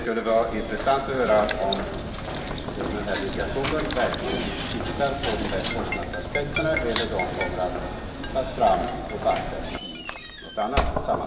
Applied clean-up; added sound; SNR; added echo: none; Knock; 1 dB; reverberation time 2.1 s.